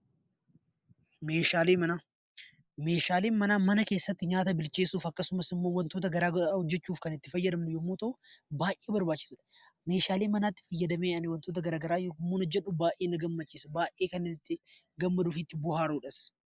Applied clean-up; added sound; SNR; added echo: neural mask model Resemble Enhance denoiser.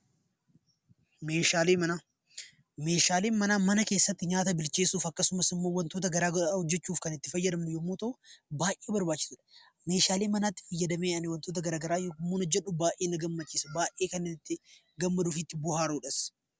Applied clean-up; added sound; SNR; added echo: none; none; none; none.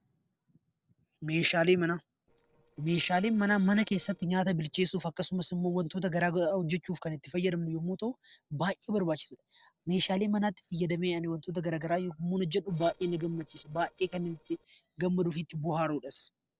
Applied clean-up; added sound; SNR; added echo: neural separator model SepFormer DNS4.